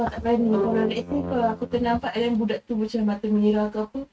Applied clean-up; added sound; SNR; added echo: neural mask model RNNoise.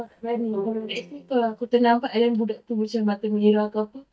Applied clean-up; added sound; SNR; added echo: neural mask model DeepFilterNet 3.